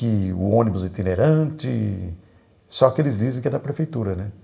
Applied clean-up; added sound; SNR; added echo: none; none; none; reverberation time 0.7 s.